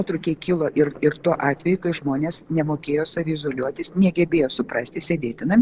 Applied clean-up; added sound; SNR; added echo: neural separator model SepFormer DNS4.